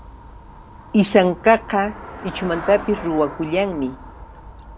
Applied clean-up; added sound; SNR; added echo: none; Traffic noise, roadway noise / Bicycle; 15 dB; none.